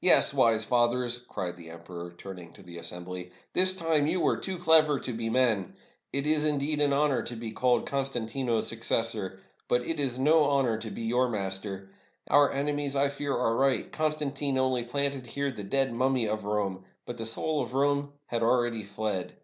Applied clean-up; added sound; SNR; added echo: none; none; none; none.